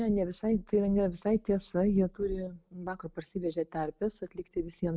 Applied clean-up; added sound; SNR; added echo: none; none; none; none.